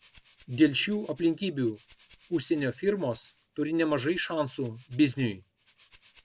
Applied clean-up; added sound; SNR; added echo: none; Rattle (instrument); 11 dB; none.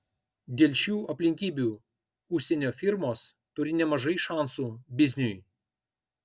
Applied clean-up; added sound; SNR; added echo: none; none; none; none.